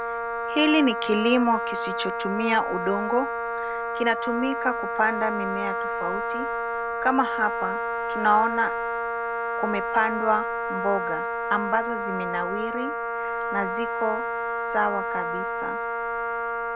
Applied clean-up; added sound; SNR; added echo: none; Wind instrument, woodwind instrument; 1 dB; none.